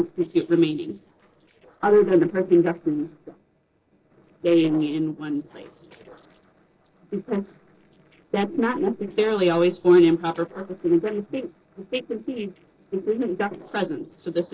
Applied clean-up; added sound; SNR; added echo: neural separator model SepFormer DNS4.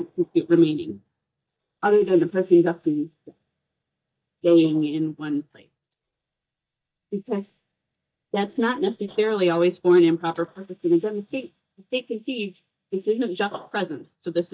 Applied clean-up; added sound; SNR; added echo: neural mask model DeepFilterNet 3.